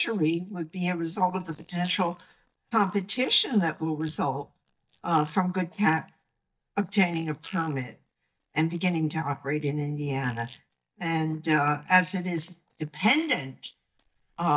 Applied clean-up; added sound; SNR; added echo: neural mask model DeepFilterNet 3.